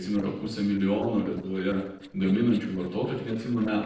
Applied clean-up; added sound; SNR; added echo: neural separator model SepFormer DNS4.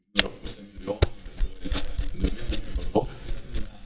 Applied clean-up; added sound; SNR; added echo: neural mask model DeepFilterNet 3.